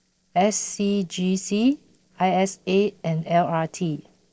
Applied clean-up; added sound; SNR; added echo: neural separator model SepFormer DNS4.